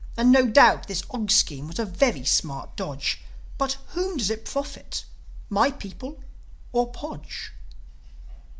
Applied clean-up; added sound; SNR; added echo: none; none; none; none.